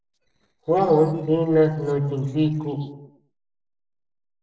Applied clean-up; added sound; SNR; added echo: neural separator model SepFormer DNS4.